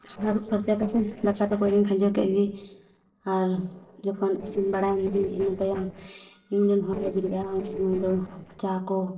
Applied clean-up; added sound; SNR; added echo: neural separator model SepFormer DNS4.